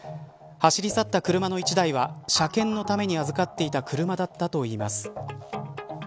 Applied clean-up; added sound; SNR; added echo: none; none; none; none.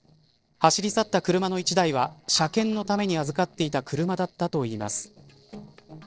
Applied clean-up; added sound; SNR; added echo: neural separator model SepFormer DNS4.